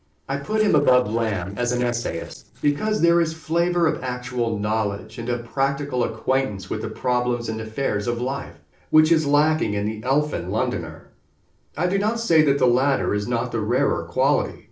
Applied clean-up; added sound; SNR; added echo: neural separator model SepFormer DNS4.